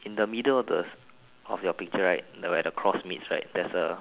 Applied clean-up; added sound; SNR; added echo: none; none; none; none.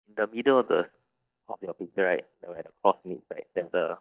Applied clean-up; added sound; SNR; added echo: neural mask model DeepFilterNet 3.